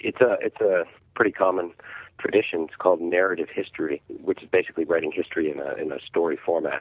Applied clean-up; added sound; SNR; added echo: none; none; none; none.